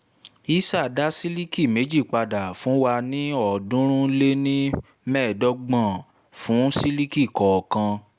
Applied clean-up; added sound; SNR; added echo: none; none; none; none.